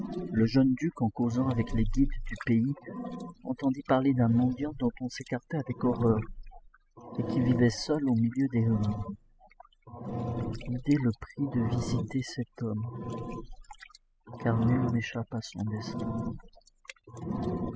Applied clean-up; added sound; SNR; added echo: classical method spectral subtraction.